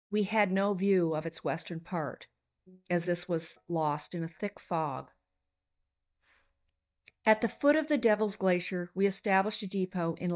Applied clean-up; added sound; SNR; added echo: neural mask model DeepFilterNet 3.